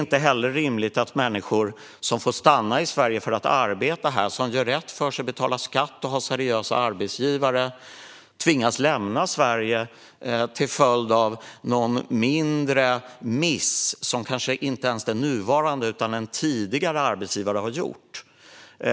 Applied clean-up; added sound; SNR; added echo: none; none; none; none.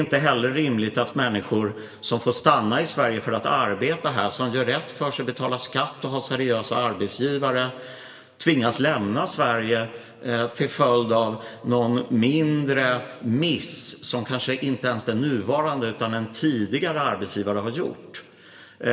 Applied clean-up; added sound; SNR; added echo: none; none; none; reverberation time 1.5 s.